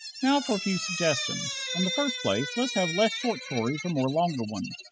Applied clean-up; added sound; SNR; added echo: classical method spectral subtraction.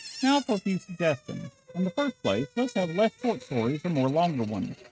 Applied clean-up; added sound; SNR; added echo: neural mask model RNNoise.